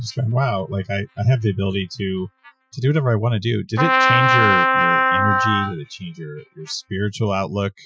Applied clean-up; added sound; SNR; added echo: classical method Wiener filter.